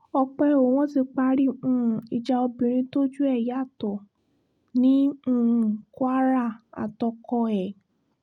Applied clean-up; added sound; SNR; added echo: none; none; none; none.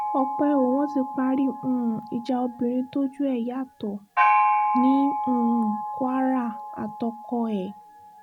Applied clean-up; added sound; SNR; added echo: none; Gong; 2 dB; none.